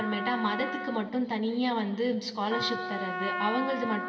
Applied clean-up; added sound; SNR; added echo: none; Trumpet; 6 dB; reverberation time 2.4 s.